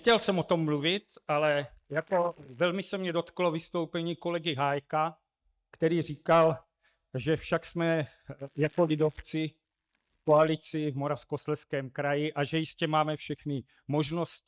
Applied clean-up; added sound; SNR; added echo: neural mask model DeepFilterNet 3.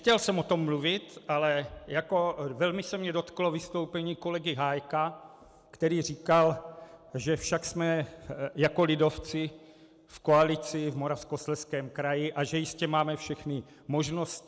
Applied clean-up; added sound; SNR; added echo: none; none; none; none.